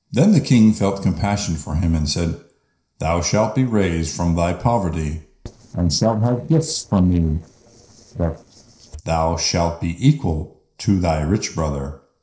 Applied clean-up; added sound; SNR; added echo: neural separator model SepFormer DNS4.